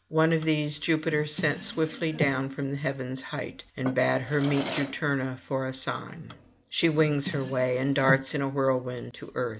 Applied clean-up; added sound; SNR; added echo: none; Drawer open or close; 12 dB; none.